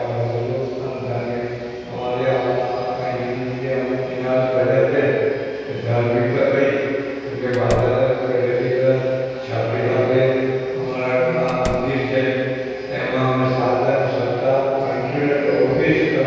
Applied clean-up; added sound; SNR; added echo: none; Slam; 11 dB; reverberation time 2.2 s.